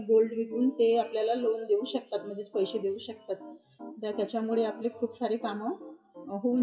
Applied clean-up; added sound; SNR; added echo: classical method WPE with log-MMSE.